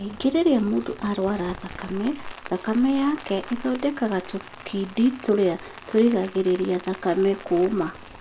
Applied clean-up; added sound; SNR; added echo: none; Rain; 17 dB; none.